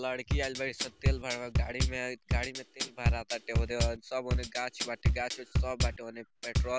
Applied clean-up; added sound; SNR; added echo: none; Bass drum / Drum kit; -5 dB; none.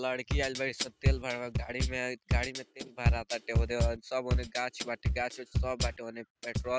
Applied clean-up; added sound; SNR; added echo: neural mask model RNNoise.